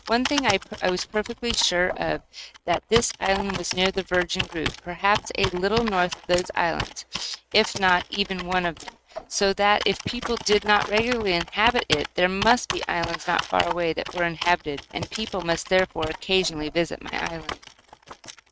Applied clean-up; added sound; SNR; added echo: neural mask model RNNoise.